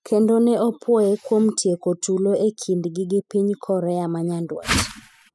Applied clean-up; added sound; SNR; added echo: classical method spectral subtraction.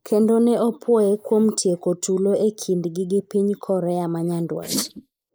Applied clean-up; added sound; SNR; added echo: neural mask model Resemble Enhance denoiser.